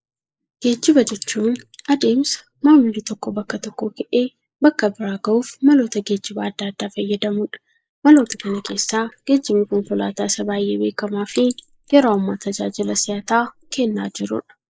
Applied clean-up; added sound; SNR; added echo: neural mask model Resemble Enhance denoiser.